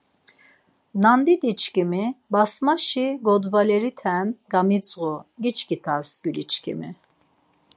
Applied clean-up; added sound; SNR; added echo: none; none; none; none.